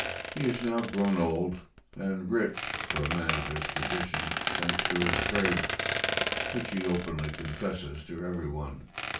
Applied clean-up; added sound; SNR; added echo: none; Squeak; 1 dB; reverberation time 0.3 s.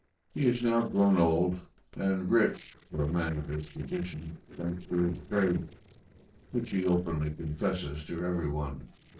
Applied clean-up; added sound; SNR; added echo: neural separator model SepFormer DNS4.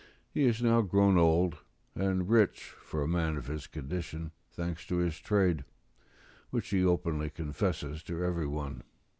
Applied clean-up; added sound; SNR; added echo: none; none; none; none.